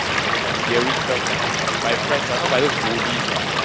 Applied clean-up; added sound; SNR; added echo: none; Stream / Liquid; -4 dB; none.